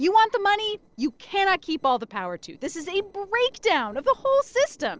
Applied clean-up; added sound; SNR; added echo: neural separator model SepFormer DNS4.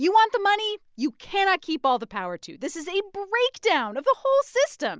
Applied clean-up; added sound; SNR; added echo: none; none; none; none.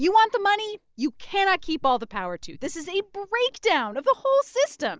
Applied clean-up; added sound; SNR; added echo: neural mask model DeepFilterNet 3.